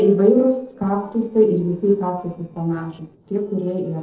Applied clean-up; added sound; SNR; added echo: neural separator model SepFormer DNS4.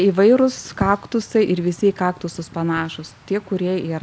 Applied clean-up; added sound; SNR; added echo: none; none; none; none.